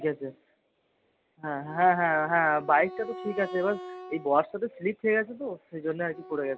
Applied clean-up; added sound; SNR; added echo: none; Wind instrument, woodwind instrument; 17 dB; none.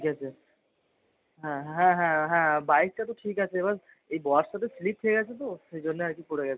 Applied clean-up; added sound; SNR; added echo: none; none; none; none.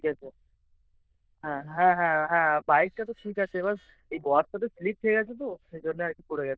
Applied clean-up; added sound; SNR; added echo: neural diffusion model UNIVERSE++.